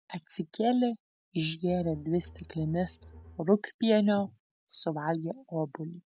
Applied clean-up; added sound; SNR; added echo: none; Bowed string instrument; 19 dB; none.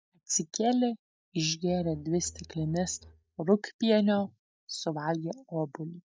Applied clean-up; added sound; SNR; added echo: neural mask model DeepFilterNet 3.